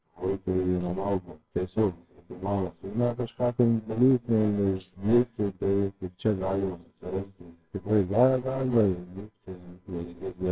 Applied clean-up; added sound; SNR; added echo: neural separator model SepFormer WHAMR!.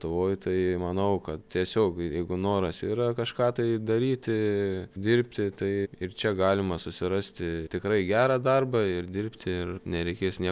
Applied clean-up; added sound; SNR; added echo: none; none; none; none.